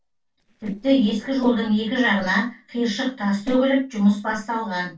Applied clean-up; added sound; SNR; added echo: neural separator model SepFormer DNS4.